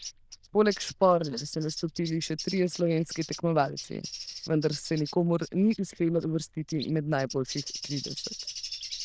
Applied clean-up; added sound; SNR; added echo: neural diffusion model UNIVERSE++.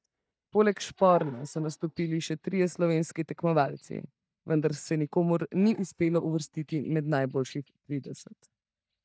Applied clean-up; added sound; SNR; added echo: neural mask model DeepFilterNet 3.